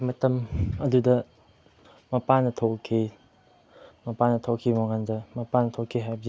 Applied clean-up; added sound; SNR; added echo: none; none; none; none.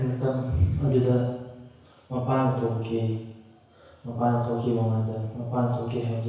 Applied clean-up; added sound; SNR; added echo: none; none; none; reverberation time 1.1 s.